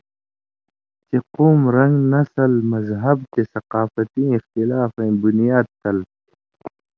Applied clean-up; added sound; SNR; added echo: none; none; none; none.